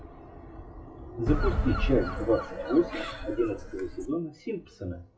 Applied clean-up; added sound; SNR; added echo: classical method WPE with log-MMSE.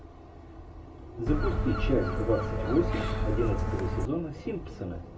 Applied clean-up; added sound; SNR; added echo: none; Gull, seagull; -2 dB; reverberation time 1.6 s.